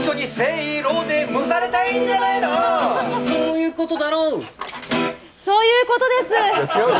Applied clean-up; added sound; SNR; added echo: none; none; none; none.